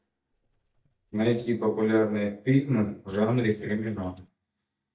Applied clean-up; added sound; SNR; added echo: neural mask model DeepFilterNet 3.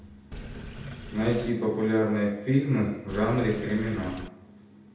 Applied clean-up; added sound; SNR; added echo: none; Sink (filling or washing); 11 dB; reverberation time 0.8 s.